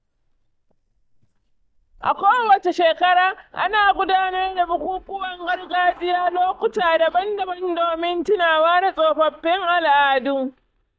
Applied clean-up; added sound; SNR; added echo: neural mask model DeepFilterNet 3.